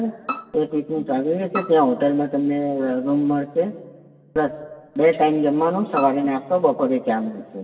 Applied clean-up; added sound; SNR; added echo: none; Bowed string instrument; 13 dB; reverberation time 1.5 s.